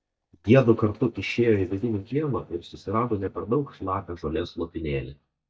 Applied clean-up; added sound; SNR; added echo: neural mask model DeepFilterNet 3.